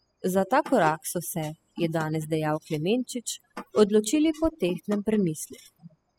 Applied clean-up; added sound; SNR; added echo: classical method spectral subtraction.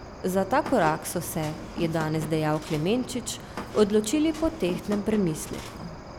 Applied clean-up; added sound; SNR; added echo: none; Cricket + Squeak; 11 dB; none.